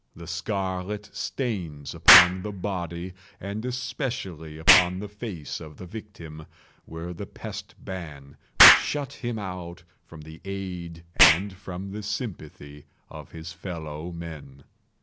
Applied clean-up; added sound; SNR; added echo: none; Explosion; -3 dB; none.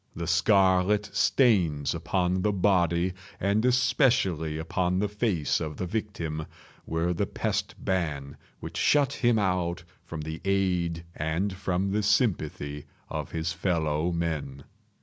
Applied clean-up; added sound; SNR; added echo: none; none; none; none.